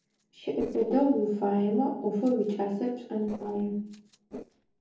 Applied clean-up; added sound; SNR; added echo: neural separator model SepFormer DNS4.